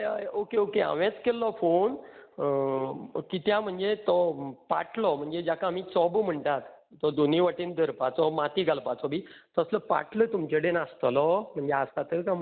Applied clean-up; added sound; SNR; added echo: none; none; none; none.